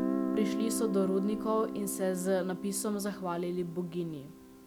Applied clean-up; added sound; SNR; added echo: none; Guitar; 4 dB; none.